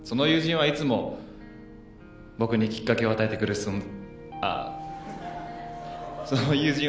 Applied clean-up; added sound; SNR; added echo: none; none; none; none.